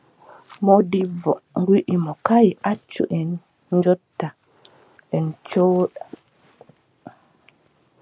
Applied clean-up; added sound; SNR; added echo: none; none; none; none.